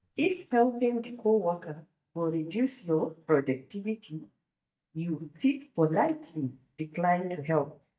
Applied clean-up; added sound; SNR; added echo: neural mask model DeepFilterNet 3.